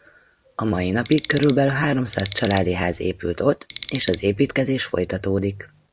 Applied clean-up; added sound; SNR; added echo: none; Alarm; 15 dB; none.